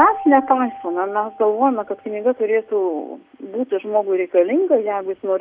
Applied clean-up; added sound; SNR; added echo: none; Keyboard (musical); 18 dB; none.